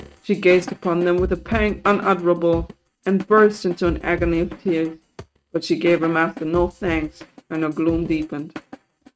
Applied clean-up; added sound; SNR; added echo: neural mask model RNNoise.